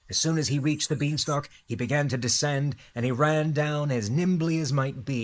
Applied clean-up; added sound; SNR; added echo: neural mask model Resemble Enhance denoiser.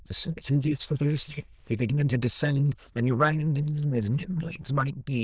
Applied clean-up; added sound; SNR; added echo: neural diffusion model UNIVERSE++.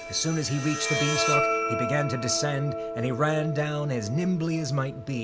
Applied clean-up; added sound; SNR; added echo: none; Bowed string instrument; 3 dB; none.